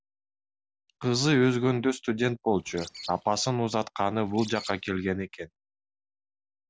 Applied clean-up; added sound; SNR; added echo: none; Bird; 17 dB; none.